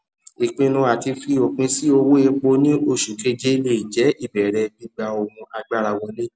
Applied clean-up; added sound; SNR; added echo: none; none; none; none.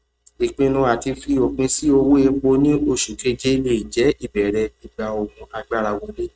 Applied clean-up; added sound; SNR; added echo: neural mask model RNNoise.